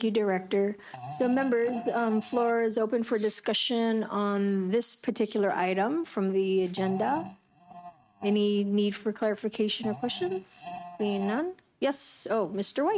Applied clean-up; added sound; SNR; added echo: neural mask model RNNoise.